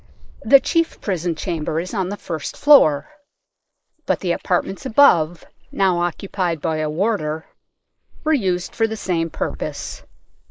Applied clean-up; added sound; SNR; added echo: neural mask model Resemble Enhance denoiser.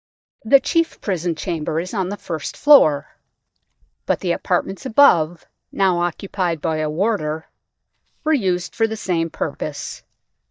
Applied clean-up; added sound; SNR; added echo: neural mask model DeepFilterNet 3.